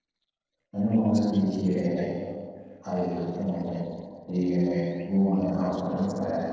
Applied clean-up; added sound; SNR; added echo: neural separator model SepFormer DNS4.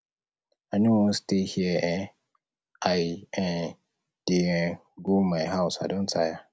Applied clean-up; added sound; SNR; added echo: none; none; none; none.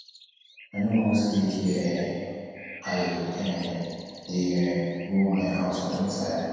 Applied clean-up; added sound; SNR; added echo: none; Bird; 18 dB; reverberation time 2.1 s.